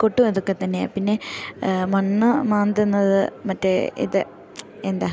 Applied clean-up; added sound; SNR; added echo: none; none; none; none.